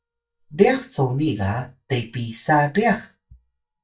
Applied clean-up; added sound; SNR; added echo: neural mask model DeepFilterNet 3.